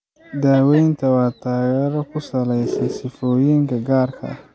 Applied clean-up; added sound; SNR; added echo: none; none; none; none.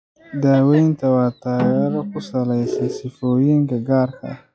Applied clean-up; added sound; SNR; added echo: classical method log-MMSE.